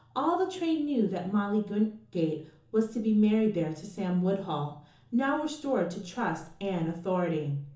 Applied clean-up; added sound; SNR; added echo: none; none; none; reverberation time 0.7 s.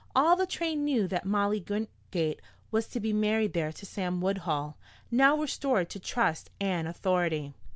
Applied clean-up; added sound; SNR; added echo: none; none; none; none.